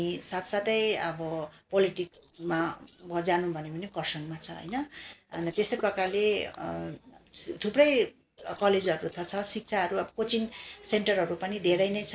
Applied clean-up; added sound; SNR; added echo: neural separator model SepFormer DNS4.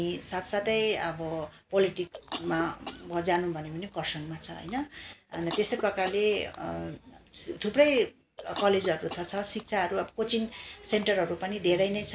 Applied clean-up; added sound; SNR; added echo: none; Chewing, mastication / Cough; 16 dB; none.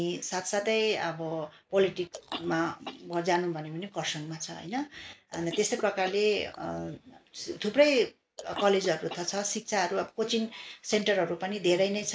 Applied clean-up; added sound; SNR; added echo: neural mask model Resemble Enhance denoiser.